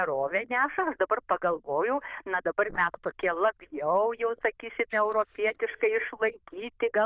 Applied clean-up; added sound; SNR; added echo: neural diffusion model UNIVERSE++.